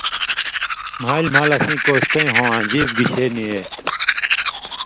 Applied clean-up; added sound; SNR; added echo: none; Domestic sounds, home sounds; 0 dB; none.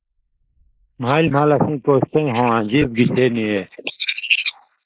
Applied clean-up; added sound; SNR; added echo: neural mask model Resemble Enhance denoiser.